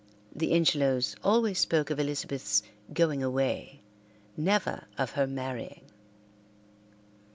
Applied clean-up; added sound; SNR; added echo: none; none; none; none.